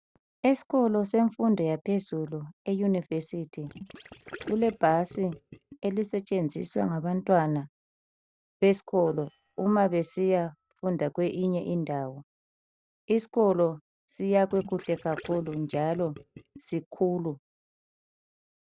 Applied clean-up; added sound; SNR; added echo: neural separator model SepFormer DNS4.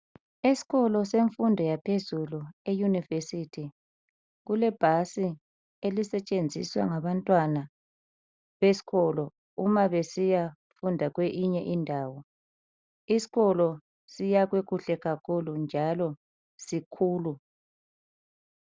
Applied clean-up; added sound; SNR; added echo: none; none; none; none.